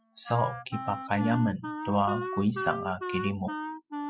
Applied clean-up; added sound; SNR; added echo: classical method spectral subtraction.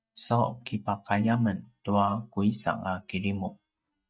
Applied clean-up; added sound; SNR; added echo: neural mask model DeepFilterNet 3.